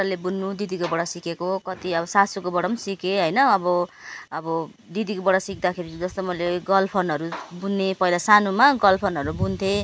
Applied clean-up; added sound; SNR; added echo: none; none; none; none.